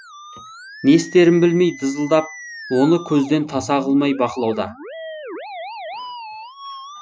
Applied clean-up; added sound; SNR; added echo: classical method Wiener filter.